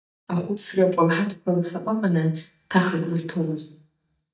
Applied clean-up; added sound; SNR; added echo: neural mask model DeepFilterNet 3.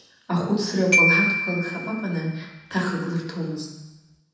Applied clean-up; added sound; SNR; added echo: none; Glockenspiel; 0 dB; reverberation time 1.0 s.